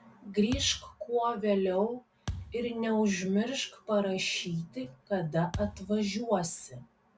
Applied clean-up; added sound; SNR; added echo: none; Thump, thud; 12 dB; none.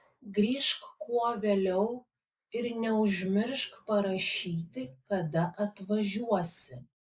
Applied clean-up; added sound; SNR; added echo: neural mask model Resemble Enhance denoiser.